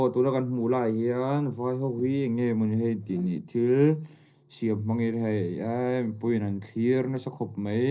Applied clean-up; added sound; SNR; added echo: neural separator model SepFormer DNS4.